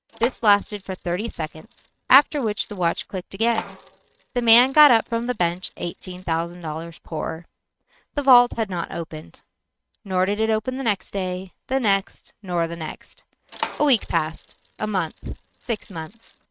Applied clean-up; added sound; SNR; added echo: neural mask model RNNoise.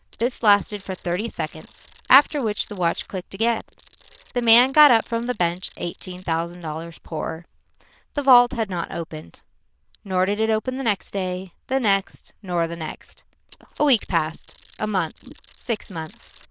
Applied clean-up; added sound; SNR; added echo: neural diffusion model UNIVERSE++.